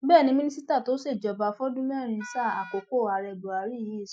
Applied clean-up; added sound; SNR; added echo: classical method Wiener filter.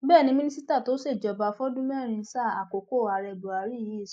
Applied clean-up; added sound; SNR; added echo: neural mask model Resemble Enhance denoiser.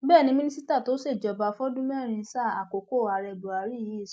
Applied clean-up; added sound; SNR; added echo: none; none; none; none.